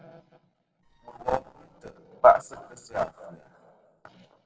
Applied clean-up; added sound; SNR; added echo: neural separator model SepFormer DNS4.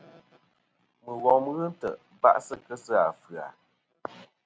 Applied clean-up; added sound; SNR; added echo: none; none; none; none.